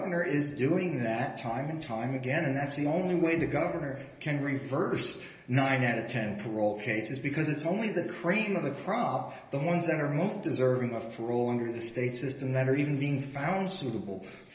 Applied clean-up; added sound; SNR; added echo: none; none; none; reverberation time 1.4 s.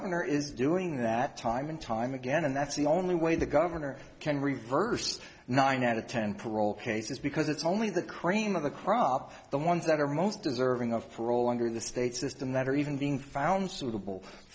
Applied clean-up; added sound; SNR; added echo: none; none; none; none.